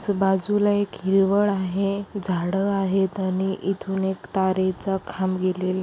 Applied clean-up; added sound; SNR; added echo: none; none; none; none.